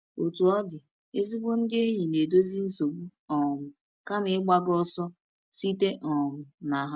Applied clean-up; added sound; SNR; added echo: none; none; none; none.